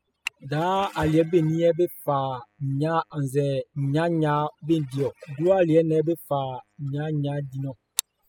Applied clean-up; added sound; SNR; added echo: classical method spectral subtraction.